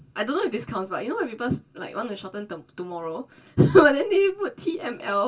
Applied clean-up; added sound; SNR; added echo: none; none; none; reverberation time 0.1 s.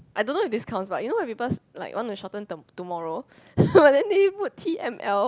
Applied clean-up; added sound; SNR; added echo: none; none; none; none.